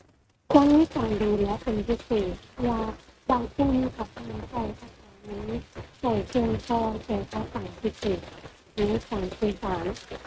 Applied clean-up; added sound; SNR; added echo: neural mask model RNNoise.